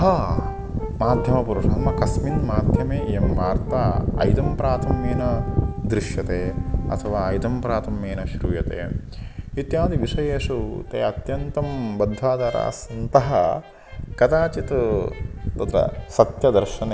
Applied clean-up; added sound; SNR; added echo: none; Brass instrument; 16 dB; none.